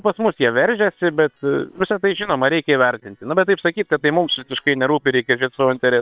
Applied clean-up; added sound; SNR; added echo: neural separator model SepFormer WHAM!.